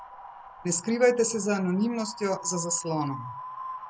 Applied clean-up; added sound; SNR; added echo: none; Wind; 13 dB; none.